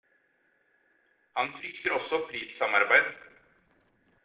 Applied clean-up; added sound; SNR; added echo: neural separator model SepFormer DNS4.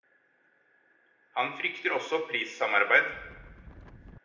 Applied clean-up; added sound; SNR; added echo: none; Wind; 18 dB; reverberation time 0.8 s.